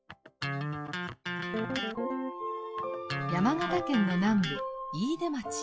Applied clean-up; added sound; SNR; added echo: classical method log-MMSE.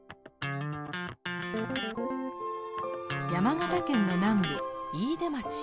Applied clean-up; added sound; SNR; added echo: none; Guitar + Electric guitar; 4 dB; none.